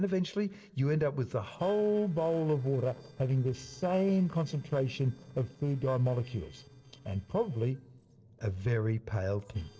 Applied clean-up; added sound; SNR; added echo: neural separator model SepFormer DNS4.